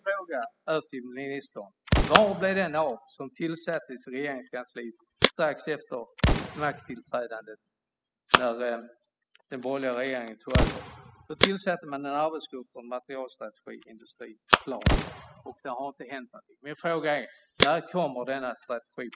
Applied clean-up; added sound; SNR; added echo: classical method spectral subtraction.